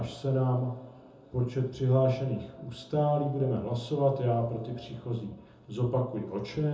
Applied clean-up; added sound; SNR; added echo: none; none; none; reverberation time 0.5 s.